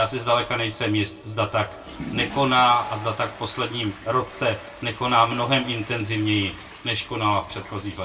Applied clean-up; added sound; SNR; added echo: none; Toilet flush / Water; 17 dB; reverberation time 0.2 s.